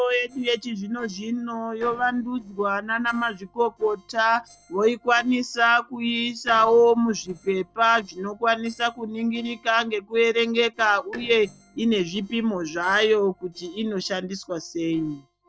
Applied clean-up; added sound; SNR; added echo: neural separator model SepFormer DNS4.